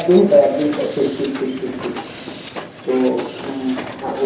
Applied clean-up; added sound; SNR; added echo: none; Hiss; 13 dB; reverberation time 2.8 s.